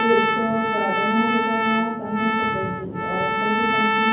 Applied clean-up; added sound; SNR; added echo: none; Trumpet; -2 dB; reverberation time 0.7 s.